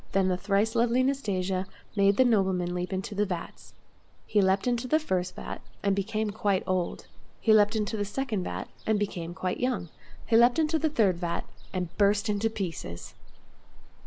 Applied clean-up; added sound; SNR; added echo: none; Ocean; 8 dB; none.